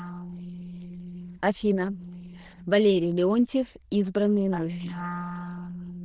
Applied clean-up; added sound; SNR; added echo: neural diffusion model UNIVERSE++.